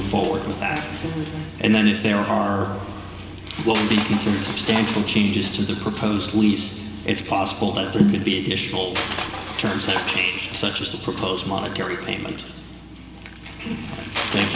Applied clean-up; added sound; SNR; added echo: none; Crushing; 11 dB; reverberation time 1.8 s.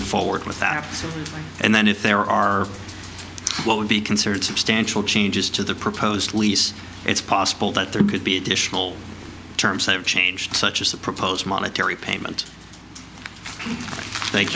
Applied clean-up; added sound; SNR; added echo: none; none; none; none.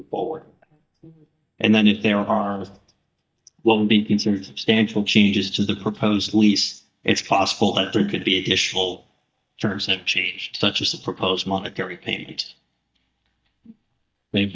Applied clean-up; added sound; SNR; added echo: neural mask model DeepFilterNet 3.